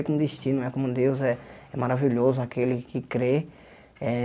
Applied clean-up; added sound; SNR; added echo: none; none; none; none.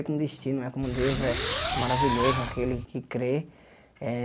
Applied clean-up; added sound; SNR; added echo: none; Fireworks; -5 dB; none.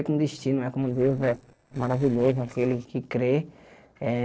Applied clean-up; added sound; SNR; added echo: neural separator model SepFormer DNS4.